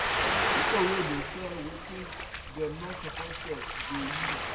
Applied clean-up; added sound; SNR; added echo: none; Ocean; -4 dB; reverberation time 1.1 s.